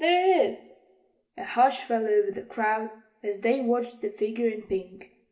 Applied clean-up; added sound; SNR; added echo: none; none; none; reverberation time 0.7 s.